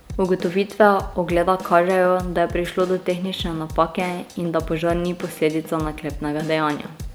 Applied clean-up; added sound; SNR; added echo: none; Drum / Drum kit; 15 dB; none.